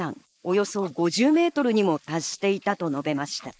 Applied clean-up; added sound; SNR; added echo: neural mask model Resemble Enhance denoiser.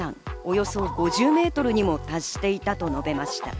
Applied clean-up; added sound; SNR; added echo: none; Chicken, rooster; 10 dB; none.